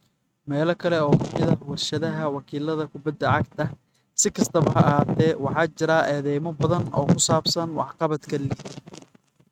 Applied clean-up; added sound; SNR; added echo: neural mask model RNNoise.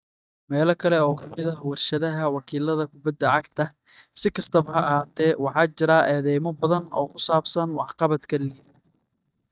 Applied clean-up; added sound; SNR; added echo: neural mask model DeepFilterNet 3.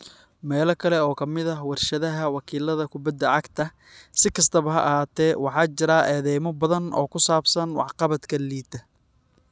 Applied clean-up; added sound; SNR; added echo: none; none; none; none.